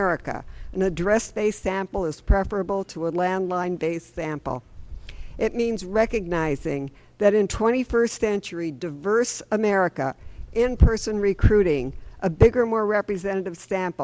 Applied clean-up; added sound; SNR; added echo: none; Bird; 18 dB; none.